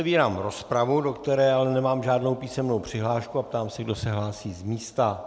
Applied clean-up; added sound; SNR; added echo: none; none; none; none.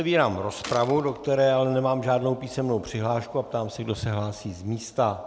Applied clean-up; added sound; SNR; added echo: none; Gunshot, gunfire; 17 dB; none.